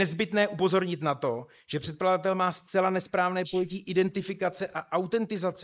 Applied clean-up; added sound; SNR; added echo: neural mask model Resemble Enhance denoiser.